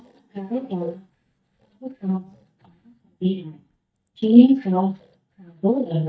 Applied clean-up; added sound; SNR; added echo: neural mask model DeepFilterNet 3.